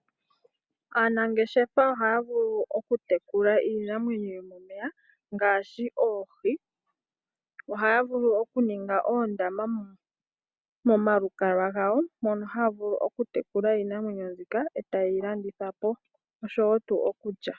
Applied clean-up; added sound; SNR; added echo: none; none; none; none.